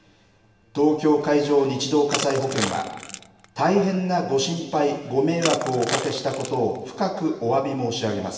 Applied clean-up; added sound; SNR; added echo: none; Crushing; 9 dB; reverberation time 1.4 s.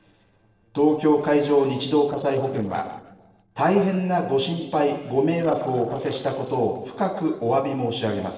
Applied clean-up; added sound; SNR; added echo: neural separator model SepFormer DNS4.